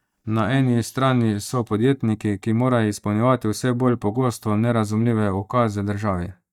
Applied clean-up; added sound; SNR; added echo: neural mask model DeepFilterNet 3.